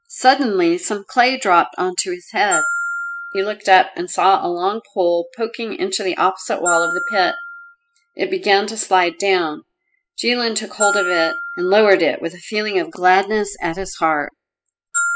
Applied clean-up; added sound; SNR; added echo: classical method spectral subtraction.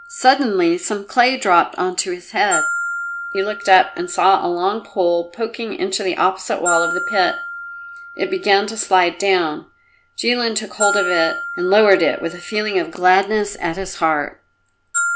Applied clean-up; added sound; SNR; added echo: none; Glockenspiel; 9 dB; none.